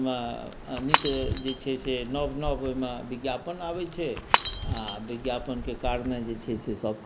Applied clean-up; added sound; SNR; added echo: none; Shatter / Crushing; 1 dB; none.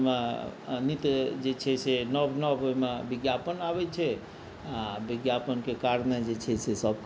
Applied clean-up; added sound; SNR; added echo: none; none; none; none.